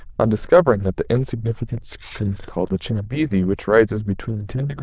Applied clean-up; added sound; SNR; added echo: neural diffusion model UNIVERSE++.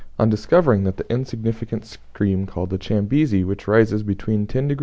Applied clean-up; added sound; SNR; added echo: none; none; none; none.